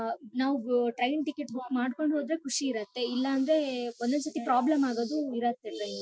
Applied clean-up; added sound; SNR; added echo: none; none; none; none.